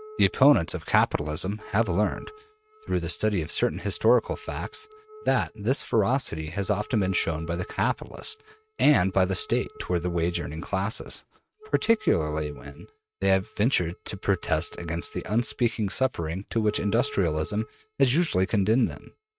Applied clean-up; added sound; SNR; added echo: neural mask model RNNoise.